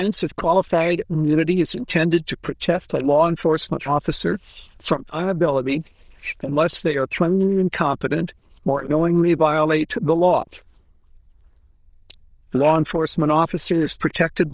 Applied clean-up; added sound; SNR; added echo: neural diffusion model UNIVERSE++.